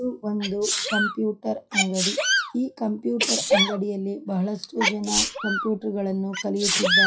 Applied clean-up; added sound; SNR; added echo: classical method WPE with log-MMSE.